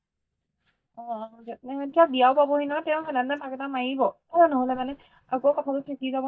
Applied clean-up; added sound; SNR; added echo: neural mask model DeepFilterNet 3.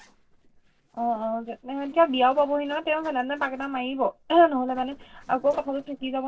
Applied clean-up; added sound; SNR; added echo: neural separator model SepFormer DNS4.